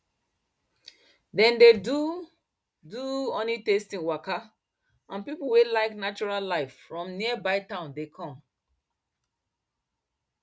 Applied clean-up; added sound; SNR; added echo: none; none; none; none.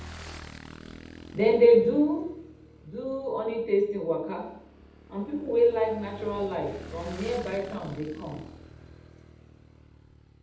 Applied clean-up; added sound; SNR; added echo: none; Motorcycle / Engine; 18 dB; reverberation time 0.8 s.